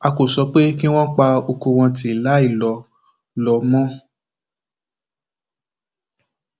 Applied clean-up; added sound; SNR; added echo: none; none; none; none.